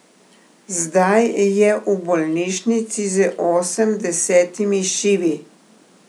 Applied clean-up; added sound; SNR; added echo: none; none; none; none.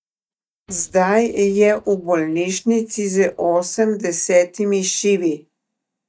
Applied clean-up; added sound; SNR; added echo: neural mask model DeepFilterNet 3.